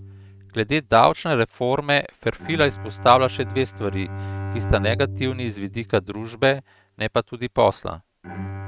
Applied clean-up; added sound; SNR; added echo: neural mask model RNNoise.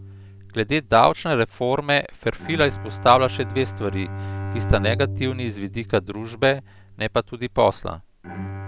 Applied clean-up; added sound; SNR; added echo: none; Bowed string instrument; 10 dB; none.